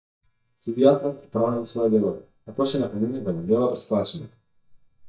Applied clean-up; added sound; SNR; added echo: neural mask model DeepFilterNet 3.